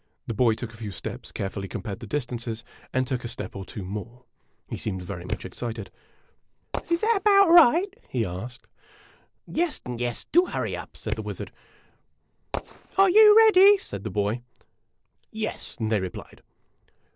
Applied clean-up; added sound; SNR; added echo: neural separator model SepFormer DNS4.